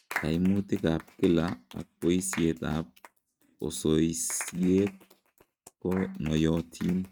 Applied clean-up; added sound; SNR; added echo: neural mask model RNNoise.